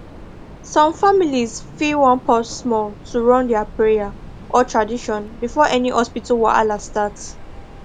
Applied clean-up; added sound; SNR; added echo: none; Train; 17 dB; none.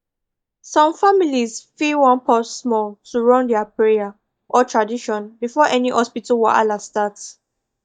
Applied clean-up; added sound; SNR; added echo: neural mask model DeepFilterNet 3.